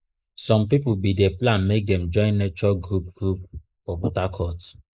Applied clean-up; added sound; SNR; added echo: neural mask model Resemble Enhance denoiser.